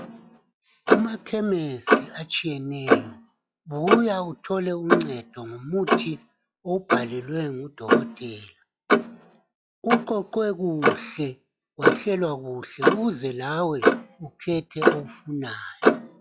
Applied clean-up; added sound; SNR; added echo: classical method log-MMSE.